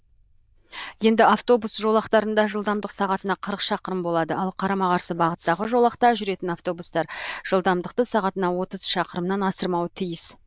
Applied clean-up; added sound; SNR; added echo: neural diffusion model UNIVERSE++.